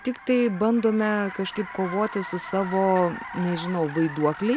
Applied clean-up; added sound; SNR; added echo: none; Car; 13 dB; none.